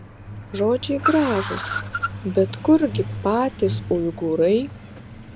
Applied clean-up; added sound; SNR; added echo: none; Car + Truck; 8 dB; none.